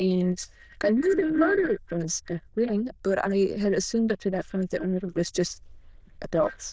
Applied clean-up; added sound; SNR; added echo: neural diffusion model UNIVERSE++.